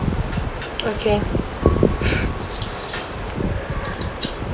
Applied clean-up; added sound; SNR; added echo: none; none; none; none.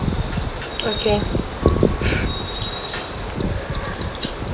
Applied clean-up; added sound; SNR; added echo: none; Bird vocalization, bird call, bird song; 14 dB; none.